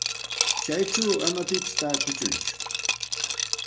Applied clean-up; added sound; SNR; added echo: none; Liquid; -2 dB; reverberation time 0.4 s.